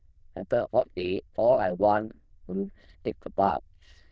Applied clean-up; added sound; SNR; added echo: neural diffusion model UNIVERSE++.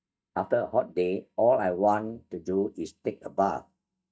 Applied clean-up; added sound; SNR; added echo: neural mask model DeepFilterNet 3.